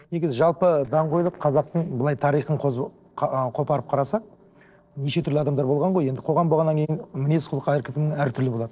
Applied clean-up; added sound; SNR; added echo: neural separator model SepFormer DNS4.